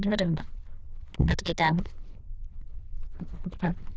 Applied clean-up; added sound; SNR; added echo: neural diffusion model UNIVERSE++.